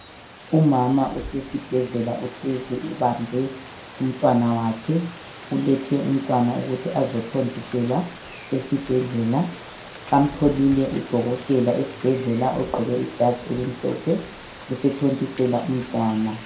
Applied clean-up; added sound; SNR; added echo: none; Rain; 17 dB; reverberation time 0.5 s.